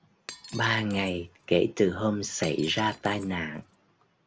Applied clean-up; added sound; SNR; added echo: none; Shatter; 20 dB; none.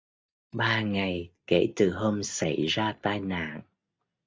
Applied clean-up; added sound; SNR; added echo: neural mask model DeepFilterNet 3.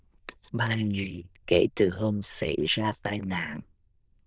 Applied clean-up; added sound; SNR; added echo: neural diffusion model UNIVERSE++.